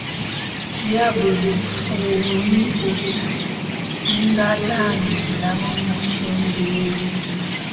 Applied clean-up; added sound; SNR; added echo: none; Chirp, tweet; 0 dB; reverberation time 2.2 s.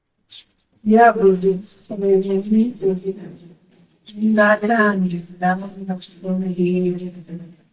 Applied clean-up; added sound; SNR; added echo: neural mask model DeepFilterNet 3.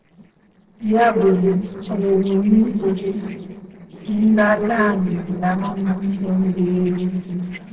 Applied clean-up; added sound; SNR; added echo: neural separator model SepFormer DNS4.